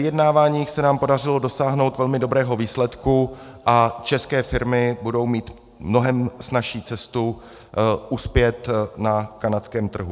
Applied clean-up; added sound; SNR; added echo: none; none; none; none.